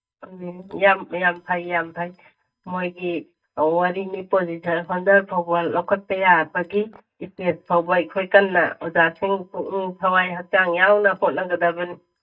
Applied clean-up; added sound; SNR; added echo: neural mask model DeepFilterNet 3.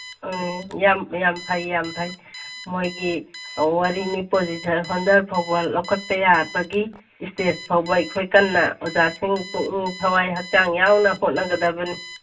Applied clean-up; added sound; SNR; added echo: none; Alarm; 17 dB; reverberation time 0.2 s.